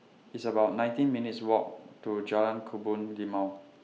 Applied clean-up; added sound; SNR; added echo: none; none; none; none.